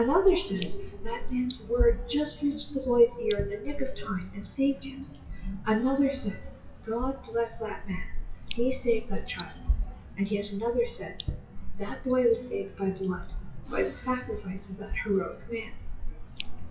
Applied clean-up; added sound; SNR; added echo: classical method WPE with log-MMSE.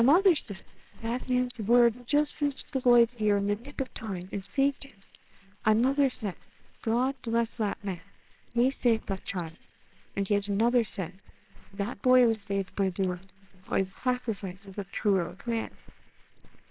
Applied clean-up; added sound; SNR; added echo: neural separator model SepFormer WHAMR!.